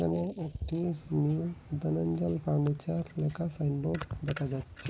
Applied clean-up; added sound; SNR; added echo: neural mask model Resemble Enhance denoiser.